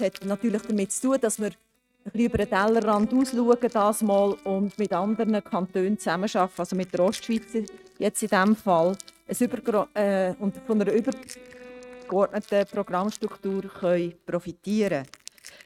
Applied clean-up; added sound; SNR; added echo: neural mask model RNNoise.